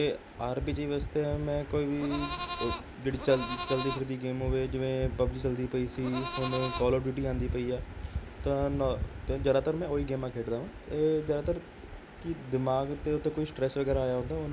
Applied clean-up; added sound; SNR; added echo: none; Livestock, farm animals, working animals; 7 dB; none.